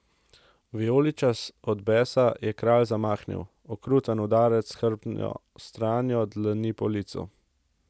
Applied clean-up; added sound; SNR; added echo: none; none; none; none.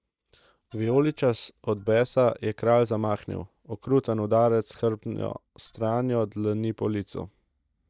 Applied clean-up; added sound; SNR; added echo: neural mask model DeepFilterNet 3.